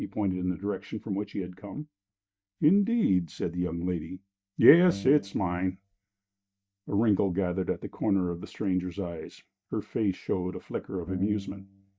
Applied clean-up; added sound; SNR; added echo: neural mask model DeepFilterNet 3.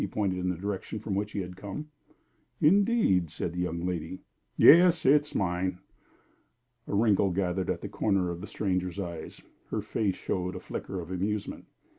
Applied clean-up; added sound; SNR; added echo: none; none; none; none.